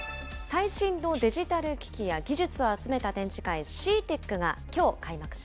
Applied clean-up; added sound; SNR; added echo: none; Tambourine; 6 dB; none.